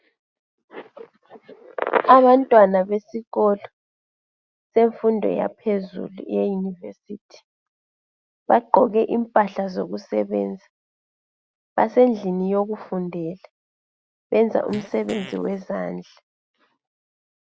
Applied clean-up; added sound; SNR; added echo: none; Fart; 17 dB; none.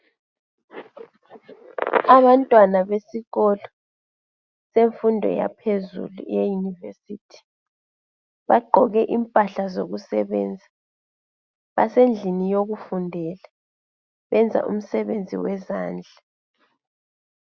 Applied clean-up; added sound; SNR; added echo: none; none; none; none.